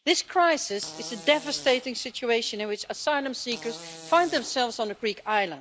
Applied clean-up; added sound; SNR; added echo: none; Fart; 19 dB; none.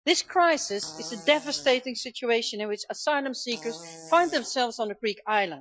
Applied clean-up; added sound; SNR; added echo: classical method Wiener filter.